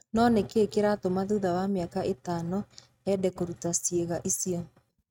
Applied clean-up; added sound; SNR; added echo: neural mask model RNNoise.